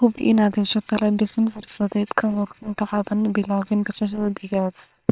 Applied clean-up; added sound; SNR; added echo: neural separator model SepFormer WHAM!.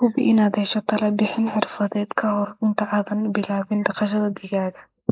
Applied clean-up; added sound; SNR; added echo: neural mask model Resemble Enhance denoiser.